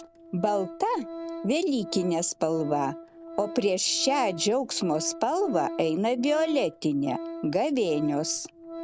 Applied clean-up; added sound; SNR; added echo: none; Organ; 12 dB; none.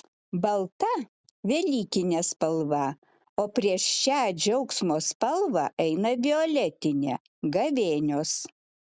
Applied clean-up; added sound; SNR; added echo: none; none; none; none.